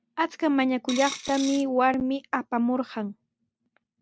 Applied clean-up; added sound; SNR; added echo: none; Coin (dropping); 10 dB; none.